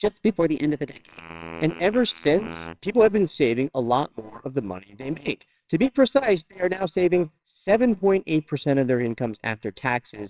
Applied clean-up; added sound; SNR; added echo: neural separator model SepFormer WHAMR!.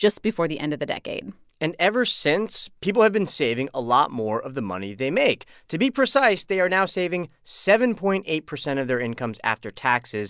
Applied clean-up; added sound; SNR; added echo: none; none; none; none.